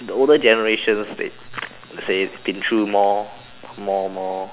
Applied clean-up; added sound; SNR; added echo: none; none; none; none.